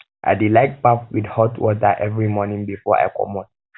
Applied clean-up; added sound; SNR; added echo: none; none; none; none.